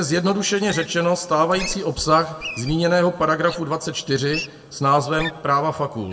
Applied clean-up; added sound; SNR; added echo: none; Wild animals; 15 dB; reverberation time 1.0 s.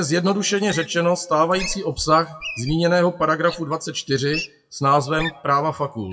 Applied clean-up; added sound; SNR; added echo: classical method WPE with log-MMSE.